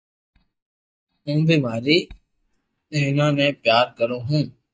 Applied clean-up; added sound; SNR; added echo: neural mask model DeepFilterNet 3.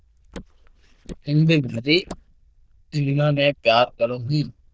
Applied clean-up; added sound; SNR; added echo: neural diffusion model UNIVERSE++.